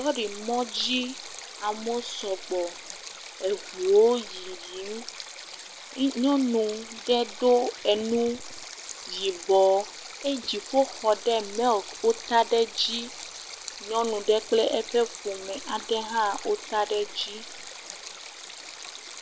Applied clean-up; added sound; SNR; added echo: none; Stream; 14 dB; none.